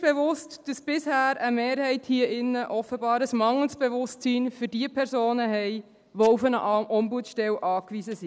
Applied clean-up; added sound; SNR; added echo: none; none; none; none.